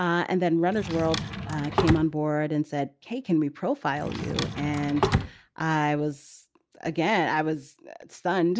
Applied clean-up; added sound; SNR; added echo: none; Drawer open or close; 3 dB; none.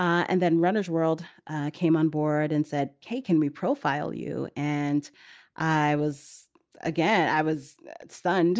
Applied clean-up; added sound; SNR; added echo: none; none; none; none.